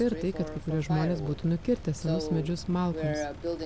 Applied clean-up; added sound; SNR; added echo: none; Engine; 14 dB; none.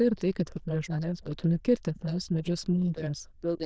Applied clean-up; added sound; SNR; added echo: neural diffusion model UNIVERSE++.